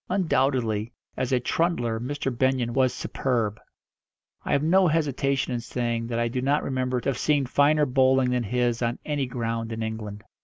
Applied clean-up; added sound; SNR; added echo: none; none; none; none.